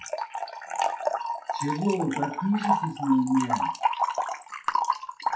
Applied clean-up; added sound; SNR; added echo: classical method WPE with log-MMSE.